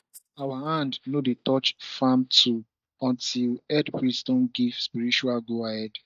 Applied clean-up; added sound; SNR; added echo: neural mask model DeepFilterNet 3.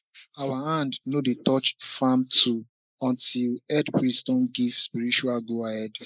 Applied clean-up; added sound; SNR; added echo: neural mask model Resemble Enhance denoiser.